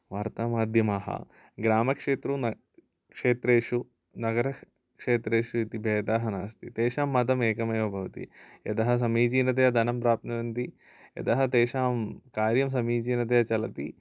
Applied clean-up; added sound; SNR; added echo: none; none; none; none.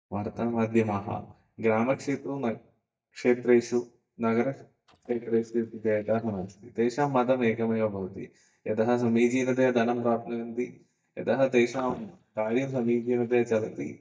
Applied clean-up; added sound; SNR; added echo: neural mask model DeepFilterNet 3.